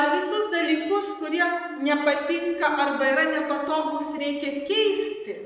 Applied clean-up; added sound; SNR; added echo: neural mask model Resemble Enhance denoiser.